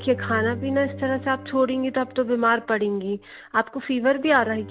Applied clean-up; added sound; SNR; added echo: none; Bowed string instrument; 15 dB; none.